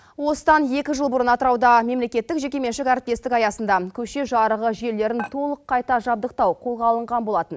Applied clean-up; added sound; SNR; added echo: none; Dishes, pots, and pans; 17 dB; none.